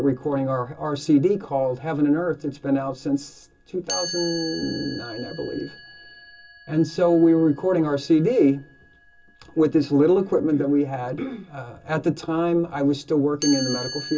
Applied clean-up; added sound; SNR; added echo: none; Chime; 16 dB; reverberation time 0.2 s.